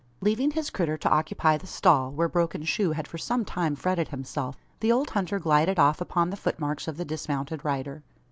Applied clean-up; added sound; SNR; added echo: none; none; none; none.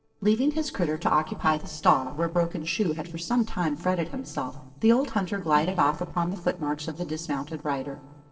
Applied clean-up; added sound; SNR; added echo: neural separator model SepFormer DNS4.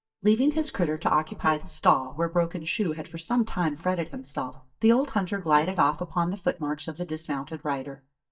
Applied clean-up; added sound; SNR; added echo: neural mask model DeepFilterNet 3.